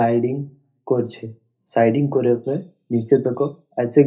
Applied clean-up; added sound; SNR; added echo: neural mask model DeepFilterNet 3.